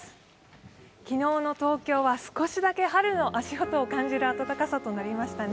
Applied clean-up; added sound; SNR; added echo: none; none; none; none.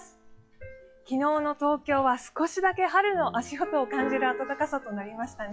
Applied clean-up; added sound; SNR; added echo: classical method log-MMSE.